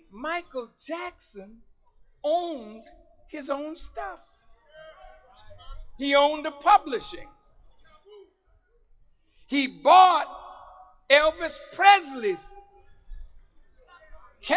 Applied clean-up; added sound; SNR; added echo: classical method log-MMSE.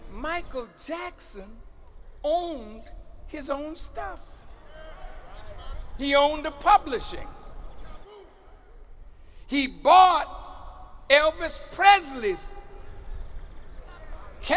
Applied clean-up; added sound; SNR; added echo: none; Bird; 13 dB; none.